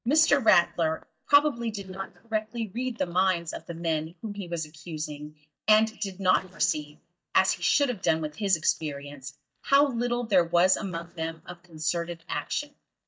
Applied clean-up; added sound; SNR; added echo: neural mask model DeepFilterNet 3.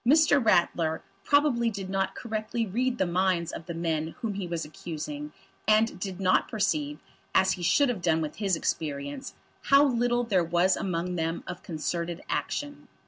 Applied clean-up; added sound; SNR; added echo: none; none; none; none.